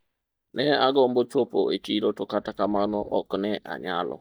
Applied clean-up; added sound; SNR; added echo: neural mask model DeepFilterNet 3.